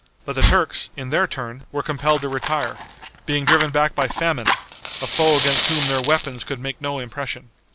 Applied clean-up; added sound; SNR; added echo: none; Fire; 3 dB; none.